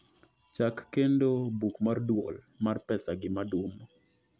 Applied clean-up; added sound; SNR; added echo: none; none; none; none.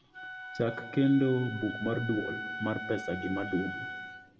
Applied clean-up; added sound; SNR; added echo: none; Wind instrument, woodwind instrument; 9 dB; reverberation time 1.2 s.